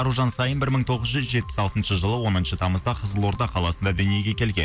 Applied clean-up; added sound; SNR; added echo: none; none; none; none.